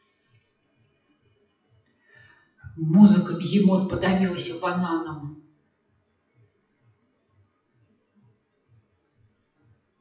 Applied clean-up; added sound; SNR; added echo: classical method WPE with log-MMSE.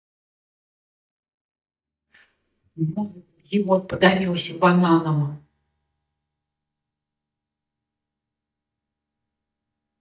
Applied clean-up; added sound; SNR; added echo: neural mask model DeepFilterNet 3.